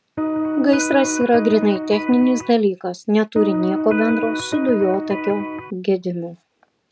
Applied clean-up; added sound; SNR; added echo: none; Electric guitar; 4 dB; none.